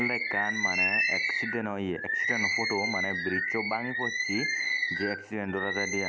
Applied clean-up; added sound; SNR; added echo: none; Bird; -4 dB; none.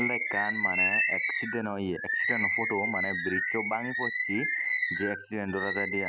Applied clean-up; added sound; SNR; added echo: classical method spectral subtraction.